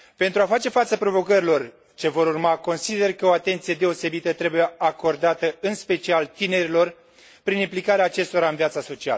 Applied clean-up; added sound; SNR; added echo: none; none; none; none.